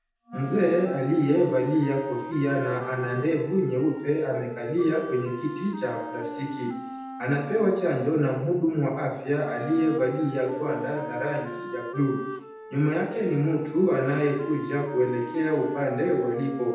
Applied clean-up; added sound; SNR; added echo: none; Wind instrument, woodwind instrument; 12 dB; reverberation time 0.8 s.